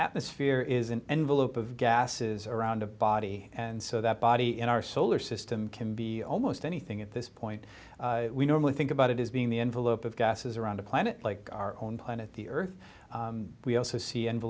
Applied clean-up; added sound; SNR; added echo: none; none; none; none.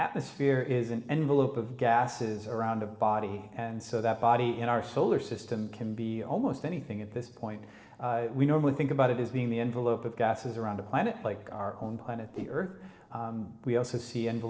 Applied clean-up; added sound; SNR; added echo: neural separator model SepFormer DNS4.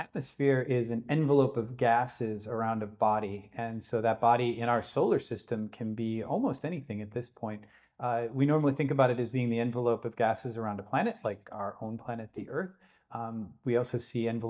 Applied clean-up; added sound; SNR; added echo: neural mask model DeepFilterNet 3.